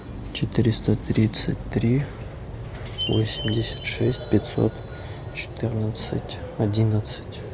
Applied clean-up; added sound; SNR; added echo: none; Chime; 12 dB; none.